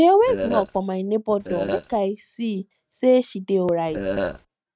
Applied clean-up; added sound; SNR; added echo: neural mask model RNNoise.